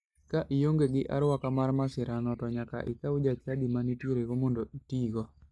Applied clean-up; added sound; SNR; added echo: neural mask model DeepFilterNet 3.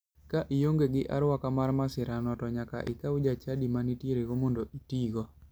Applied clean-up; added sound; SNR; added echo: none; none; none; none.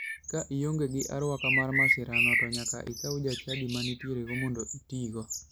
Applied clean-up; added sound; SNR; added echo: none; Bird; -1 dB; none.